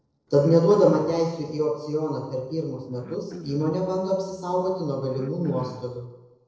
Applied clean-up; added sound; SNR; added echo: neural separator model SepFormer DNS4.